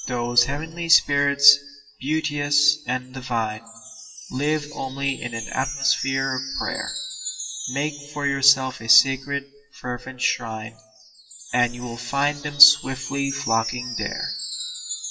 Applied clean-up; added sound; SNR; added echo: classical method WPE with log-MMSE.